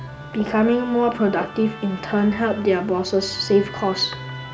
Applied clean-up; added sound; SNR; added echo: none; Musical instrument; 14 dB; none.